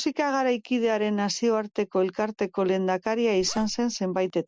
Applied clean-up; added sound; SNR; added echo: none; Zipper (clothing); 17 dB; none.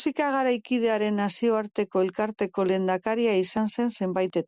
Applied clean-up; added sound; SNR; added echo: none; none; none; none.